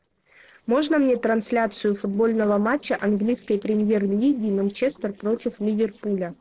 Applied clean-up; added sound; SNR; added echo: neural separator model SepFormer DNS4.